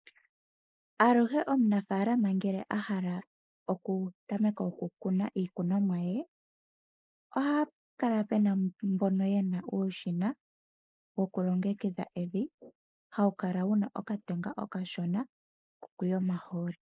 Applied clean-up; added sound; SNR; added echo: neural mask model Resemble Enhance denoiser.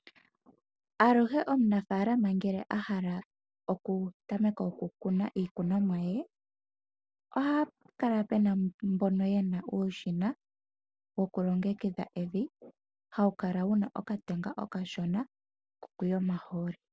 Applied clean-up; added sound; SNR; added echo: none; none; none; none.